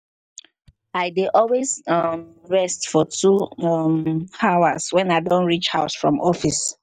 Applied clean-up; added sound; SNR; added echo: neural mask model DeepFilterNet 3.